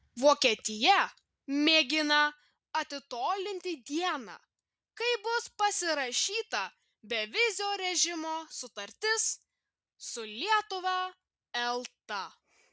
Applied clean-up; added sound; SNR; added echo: none; none; none; none.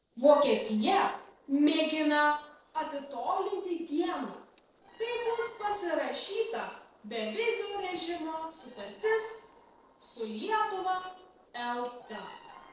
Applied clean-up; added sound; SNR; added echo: neural separator model SepFormer DNS4.